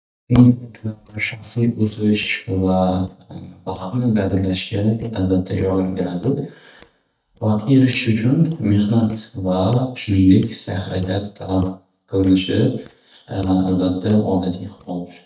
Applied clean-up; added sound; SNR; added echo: neural mask model DeepFilterNet 3.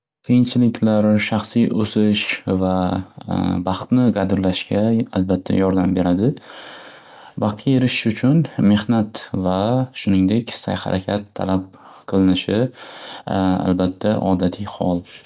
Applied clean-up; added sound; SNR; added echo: none; none; none; none.